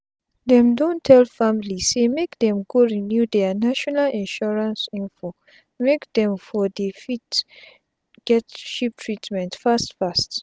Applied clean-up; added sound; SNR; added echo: none; none; none; none.